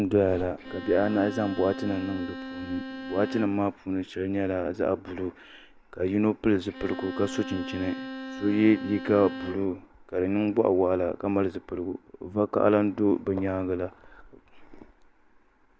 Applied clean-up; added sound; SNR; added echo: none; Bowed string instrument; 11 dB; none.